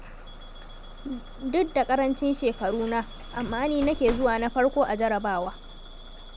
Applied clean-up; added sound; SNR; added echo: none; Bus / Alarm; 11 dB; none.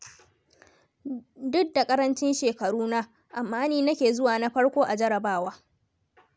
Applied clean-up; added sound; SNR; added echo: none; none; none; none.